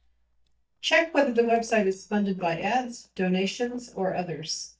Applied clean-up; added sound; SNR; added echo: neural mask model DeepFilterNet 3.